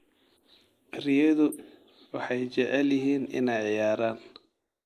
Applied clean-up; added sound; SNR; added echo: neural mask model Resemble Enhance denoiser.